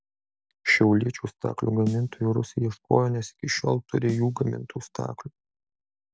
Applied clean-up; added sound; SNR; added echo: none; Snare drum; 18 dB; none.